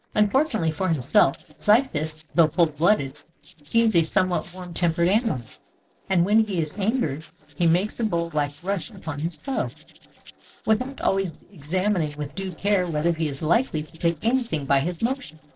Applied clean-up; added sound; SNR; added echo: neural separator model SepFormer DNS4.